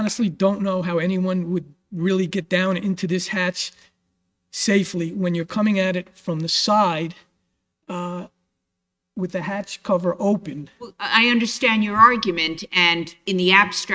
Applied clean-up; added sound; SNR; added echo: neural mask model RNNoise.